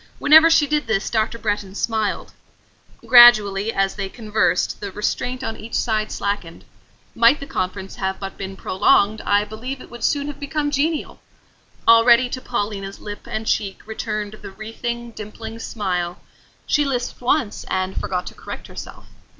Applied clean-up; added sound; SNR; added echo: none; none; none; none.